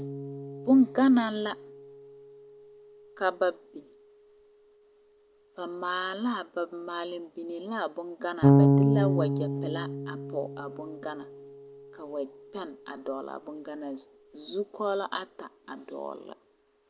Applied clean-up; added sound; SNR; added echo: none; Bass guitar; -1 dB; none.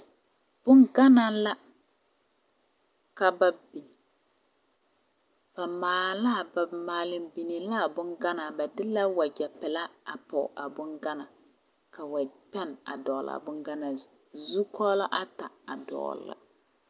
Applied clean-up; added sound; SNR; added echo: none; none; none; none.